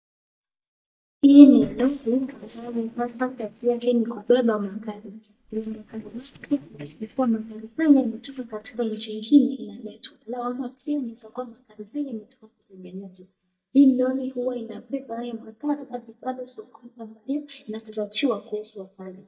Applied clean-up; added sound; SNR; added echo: neural mask model DeepFilterNet 3.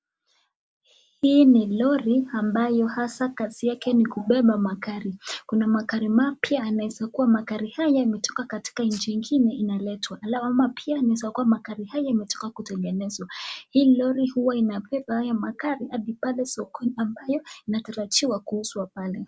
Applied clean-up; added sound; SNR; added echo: none; none; none; none.